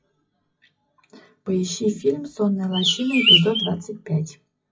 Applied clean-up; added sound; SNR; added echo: classical method WPE with log-MMSE.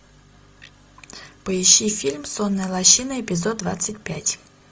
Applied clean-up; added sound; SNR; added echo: none; none; none; none.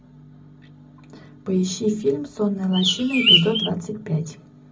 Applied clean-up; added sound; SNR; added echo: none; Bird; -5 dB; reverberation time 0.4 s.